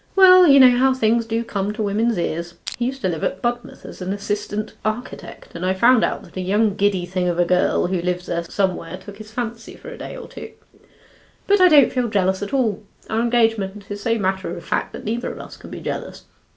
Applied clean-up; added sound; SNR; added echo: none; Crushing; 13 dB; none.